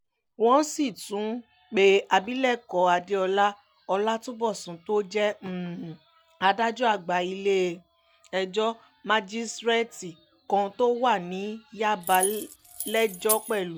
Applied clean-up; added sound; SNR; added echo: none; Keys jangling; 7 dB; none.